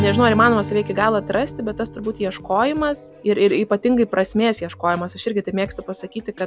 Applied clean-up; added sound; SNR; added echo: none; Strum; 12 dB; none.